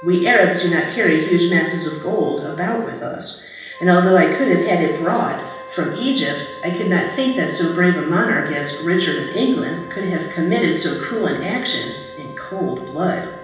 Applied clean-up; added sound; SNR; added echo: none; Wind instrument, woodwind instrument; 17 dB; reverberation time 0.9 s.